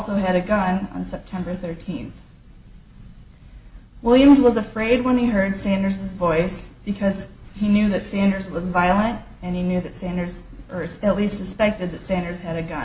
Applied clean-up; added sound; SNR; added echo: none; none; none; none.